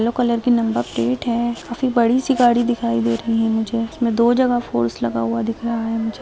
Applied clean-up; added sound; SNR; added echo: none; none; none; none.